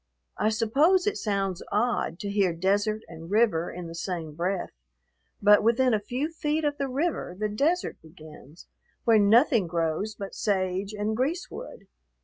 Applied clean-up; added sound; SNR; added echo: none; none; none; none.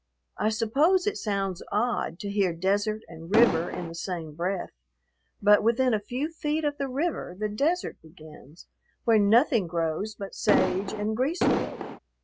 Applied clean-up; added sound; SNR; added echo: none; Explosion; 0 dB; none.